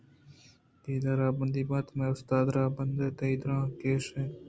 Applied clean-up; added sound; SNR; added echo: none; none; none; none.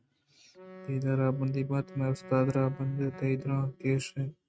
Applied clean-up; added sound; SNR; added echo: neural mask model RNNoise.